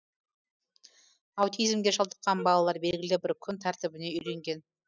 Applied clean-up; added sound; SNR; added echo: classical method spectral subtraction.